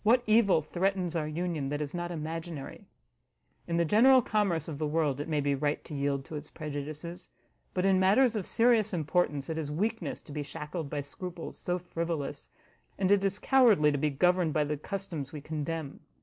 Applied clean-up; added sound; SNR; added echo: none; none; none; none.